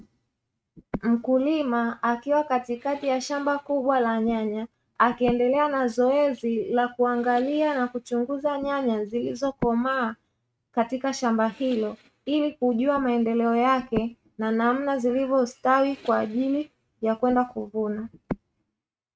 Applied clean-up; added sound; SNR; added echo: neural mask model RNNoise.